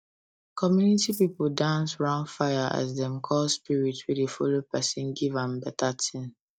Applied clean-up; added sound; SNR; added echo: neural mask model DeepFilterNet 3.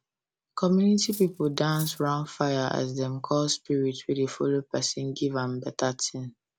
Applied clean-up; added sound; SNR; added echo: none; Cutlery, silverware; 17 dB; none.